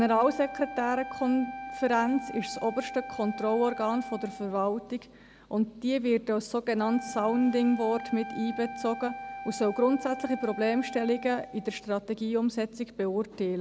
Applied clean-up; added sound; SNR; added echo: none; Wind instrument, woodwind instrument; 13 dB; none.